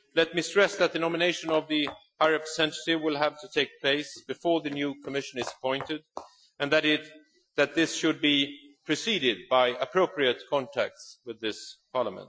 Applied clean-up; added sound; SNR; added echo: classical method Wiener filter.